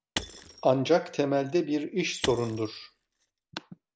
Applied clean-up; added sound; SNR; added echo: none; Shatter / Crushing; 13 dB; none.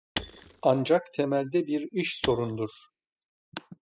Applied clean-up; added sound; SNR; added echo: classical method spectral subtraction.